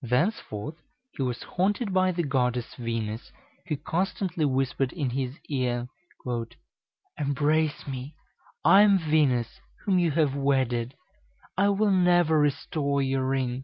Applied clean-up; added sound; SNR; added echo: none; none; none; none.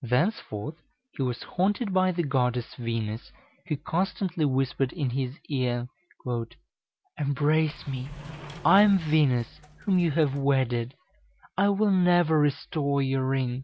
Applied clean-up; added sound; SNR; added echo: none; Sliding door; 17 dB; none.